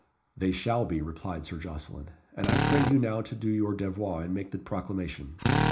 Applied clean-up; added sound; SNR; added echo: none; Drill; 3 dB; reverberation time 0.4 s.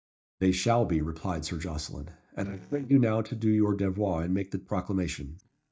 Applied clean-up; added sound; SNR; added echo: neural mask model DeepFilterNet 3.